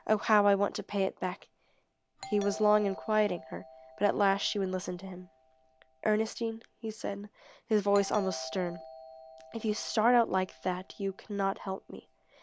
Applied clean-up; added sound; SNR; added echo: none; Doorbell; 18 dB; none.